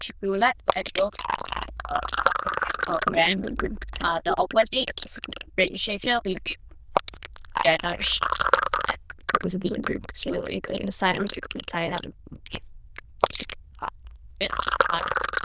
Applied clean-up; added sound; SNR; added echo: neural diffusion model UNIVERSE++.